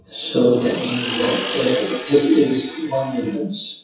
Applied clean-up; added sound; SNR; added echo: classical method WPE with log-MMSE.